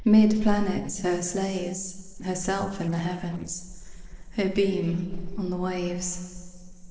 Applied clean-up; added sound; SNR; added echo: neural separator model SepFormer DNS4.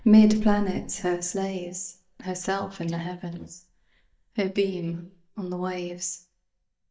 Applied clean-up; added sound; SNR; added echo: neural mask model DeepFilterNet 3.